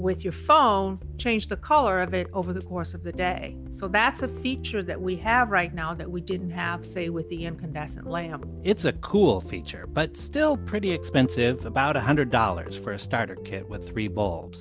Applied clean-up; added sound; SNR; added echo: none; none; none; none.